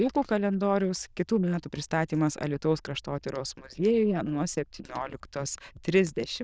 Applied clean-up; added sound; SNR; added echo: neural diffusion model UNIVERSE++.